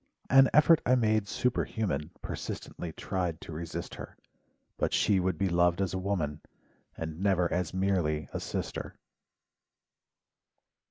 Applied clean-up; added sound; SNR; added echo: neural mask model Resemble Enhance denoiser.